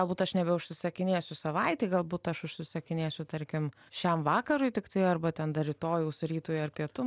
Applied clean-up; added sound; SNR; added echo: none; none; none; none.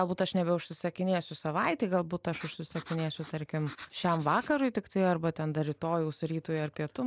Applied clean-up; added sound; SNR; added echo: neural mask model Resemble Enhance denoiser.